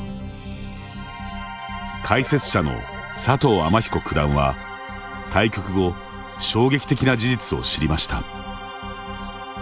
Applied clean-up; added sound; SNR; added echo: none; none; none; none.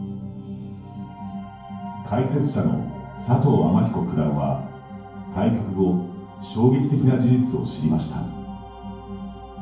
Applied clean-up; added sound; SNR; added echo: none; none; none; reverberation time 0.9 s.